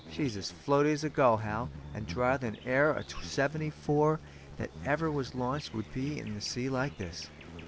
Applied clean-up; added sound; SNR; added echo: none; Insect; 14 dB; none.